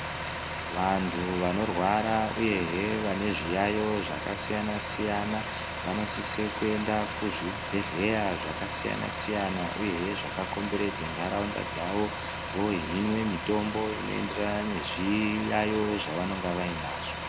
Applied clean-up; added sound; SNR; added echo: none; Truck; 5 dB; none.